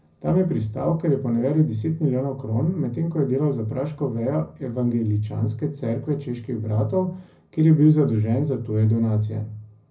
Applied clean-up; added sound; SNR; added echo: none; none; none; reverberation time 0.4 s.